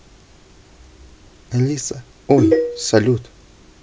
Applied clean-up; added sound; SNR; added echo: none; none; none; none.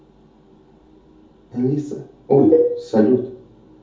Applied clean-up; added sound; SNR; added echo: none; none; none; reverberation time 0.5 s.